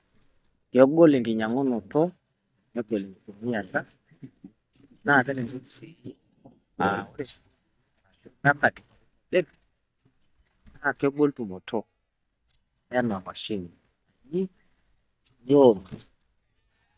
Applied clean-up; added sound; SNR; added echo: neural mask model DeepFilterNet 3.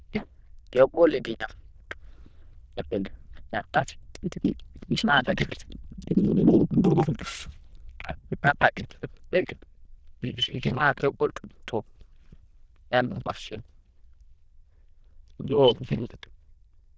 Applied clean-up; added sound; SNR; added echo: neural diffusion model UNIVERSE++.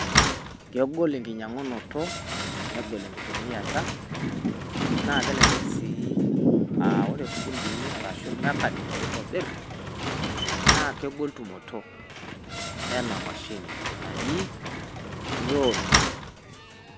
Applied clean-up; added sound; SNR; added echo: none; Slam; 0 dB; none.